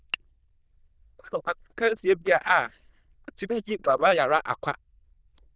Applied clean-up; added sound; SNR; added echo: neural diffusion model UNIVERSE++.